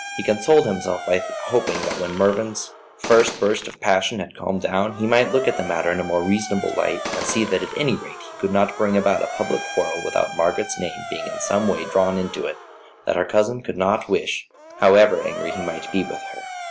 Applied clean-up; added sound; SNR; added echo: none; Gunshot, gunfire + Motor vehicle (road) / Siren; 10 dB; none.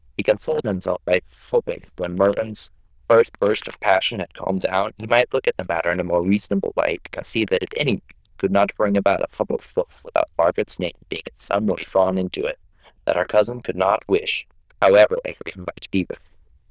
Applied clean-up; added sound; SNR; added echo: neural diffusion model UNIVERSE++.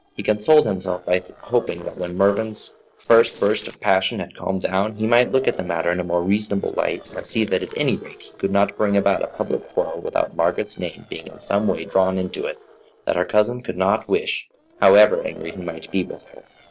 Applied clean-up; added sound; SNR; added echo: neural separator model SepFormer DNS4.